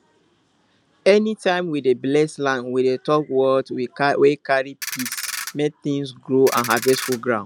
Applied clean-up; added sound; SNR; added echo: none; Ratchet, pawl; 8 dB; none.